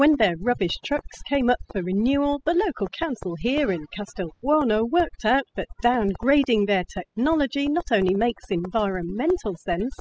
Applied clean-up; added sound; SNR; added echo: classical method spectral subtraction.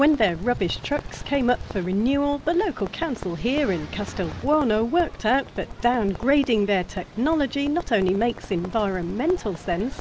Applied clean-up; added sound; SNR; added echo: none; Crackle; 14 dB; none.